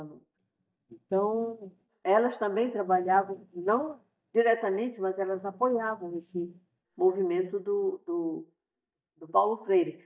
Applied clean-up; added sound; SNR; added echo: neural mask model DeepFilterNet 3.